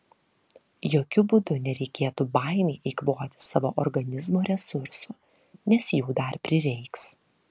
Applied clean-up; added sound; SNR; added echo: none; none; none; none.